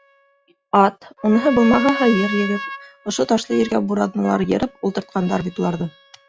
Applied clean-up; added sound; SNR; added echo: classical method log-MMSE.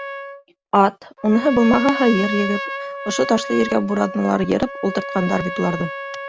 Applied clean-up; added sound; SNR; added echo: none; Trumpet; 9 dB; none.